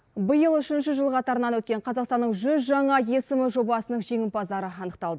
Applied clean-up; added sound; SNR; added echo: none; none; none; none.